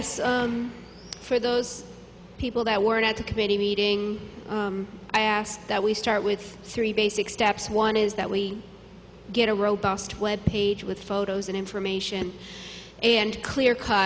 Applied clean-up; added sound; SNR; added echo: none; none; none; none.